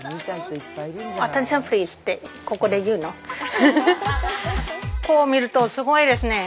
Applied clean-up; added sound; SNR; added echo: none; none; none; none.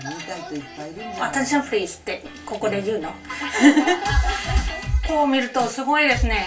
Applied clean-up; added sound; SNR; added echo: none; none; none; reverberation time 0.2 s.